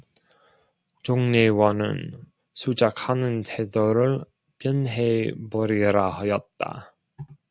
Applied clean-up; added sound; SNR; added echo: none; none; none; none.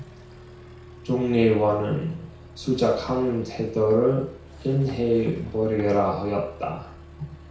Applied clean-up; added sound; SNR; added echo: none; Accelerating, revving, vroom; 19 dB; reverberation time 0.6 s.